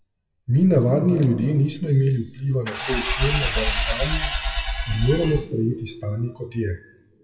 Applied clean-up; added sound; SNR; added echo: classical method WPE with log-MMSE.